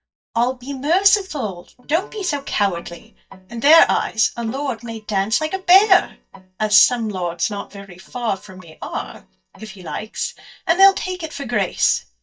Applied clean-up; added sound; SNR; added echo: neural mask model DeepFilterNet 3.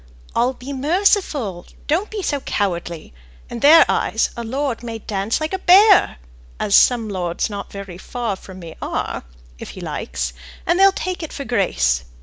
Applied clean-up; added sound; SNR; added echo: none; none; none; none.